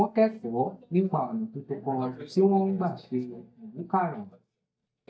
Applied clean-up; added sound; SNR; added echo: neural mask model DeepFilterNet 3.